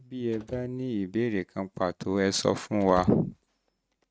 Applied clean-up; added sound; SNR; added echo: neural mask model RNNoise.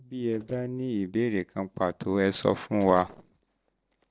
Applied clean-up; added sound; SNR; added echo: neural separator model SepFormer DNS4.